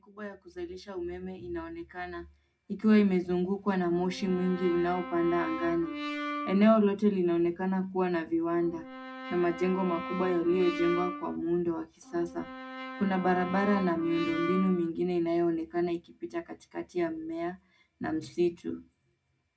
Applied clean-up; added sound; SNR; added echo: none; Brass instrument; 9 dB; reverberation time 0.2 s.